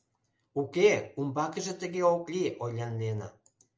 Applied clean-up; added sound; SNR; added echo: none; none; none; none.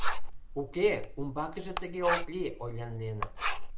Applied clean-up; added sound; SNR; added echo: none; Writing; -2 dB; none.